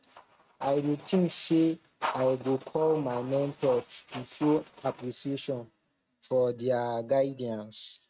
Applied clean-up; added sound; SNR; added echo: neural mask model RNNoise.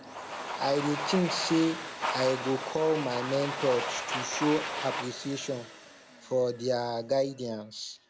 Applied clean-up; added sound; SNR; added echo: none; Domestic sounds, home sounds; 6 dB; none.